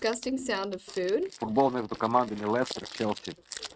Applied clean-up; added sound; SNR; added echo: neural mask model RNNoise.